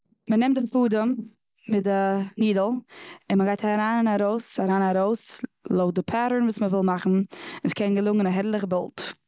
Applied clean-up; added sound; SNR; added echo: none; none; none; none.